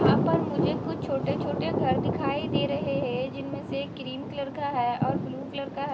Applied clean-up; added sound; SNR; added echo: none; Thunder; -2 dB; reverberation time 0.2 s.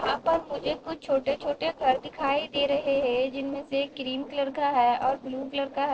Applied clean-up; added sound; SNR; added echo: neural separator model SepFormer DNS4.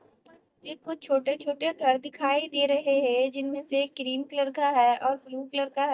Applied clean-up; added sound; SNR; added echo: neural mask model DeepFilterNet 3.